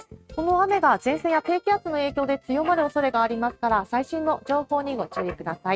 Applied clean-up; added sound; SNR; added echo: neural mask model RNNoise.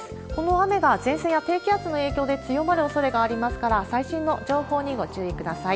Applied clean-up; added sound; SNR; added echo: none; none; none; none.